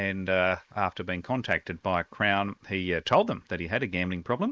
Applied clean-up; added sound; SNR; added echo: neural mask model Resemble Enhance denoiser.